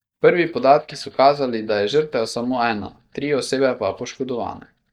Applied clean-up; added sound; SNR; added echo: neural mask model DeepFilterNet 3.